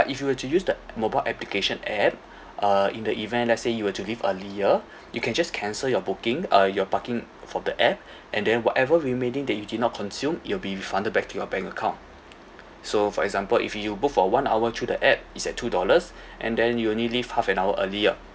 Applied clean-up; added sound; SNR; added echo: none; none; none; none.